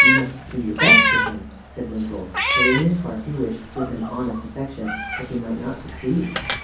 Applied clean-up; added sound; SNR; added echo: none; Meow; -3 dB; reverberation time 0.6 s.